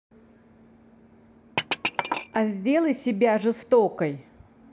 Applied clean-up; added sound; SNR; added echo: none; Glass; 8 dB; none.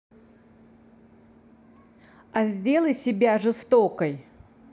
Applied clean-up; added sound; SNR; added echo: none; none; none; none.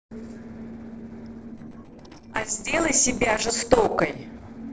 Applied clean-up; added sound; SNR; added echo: neural separator model SepFormer DNS4.